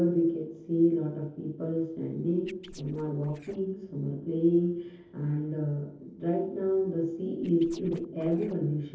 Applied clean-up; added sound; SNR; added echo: neural separator model SepFormer DNS4.